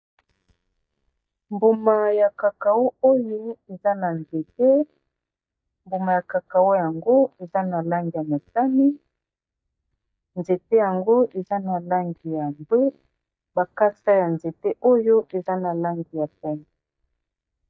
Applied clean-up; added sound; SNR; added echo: neural mask model DeepFilterNet 3.